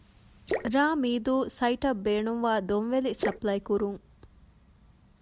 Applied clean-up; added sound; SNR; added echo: none; Drip / Splash, splatter; 11 dB; none.